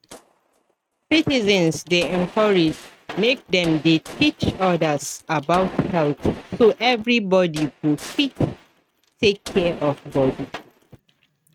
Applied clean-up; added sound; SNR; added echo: neural mask model RNNoise.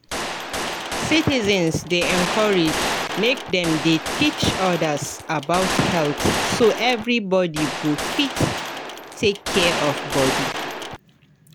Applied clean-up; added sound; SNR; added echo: none; Gunshot, gunfire; 4 dB; none.